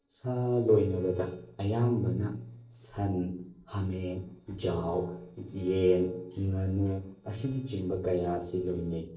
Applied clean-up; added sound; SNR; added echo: neural separator model SepFormer DNS4.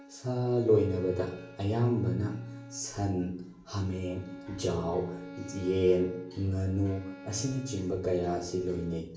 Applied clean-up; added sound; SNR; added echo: none; Bowed string instrument; 17 dB; reverberation time 0.3 s.